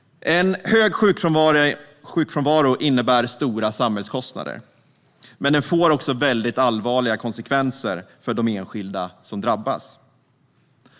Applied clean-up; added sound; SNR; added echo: none; none; none; none.